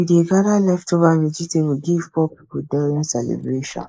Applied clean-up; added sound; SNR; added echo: neural mask model Resemble Enhance denoiser.